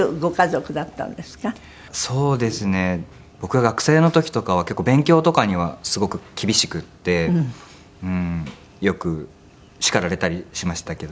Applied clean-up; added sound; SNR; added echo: none; none; none; none.